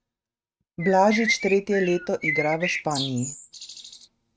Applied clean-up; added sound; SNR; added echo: neural mask model RNNoise.